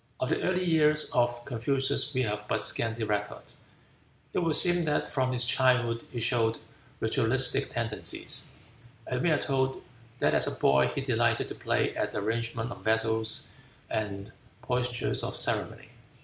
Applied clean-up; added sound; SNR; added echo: none; none; none; none.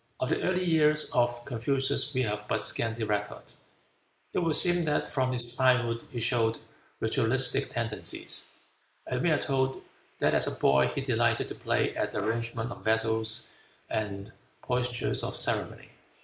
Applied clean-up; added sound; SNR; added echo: neural mask model Resemble Enhance denoiser.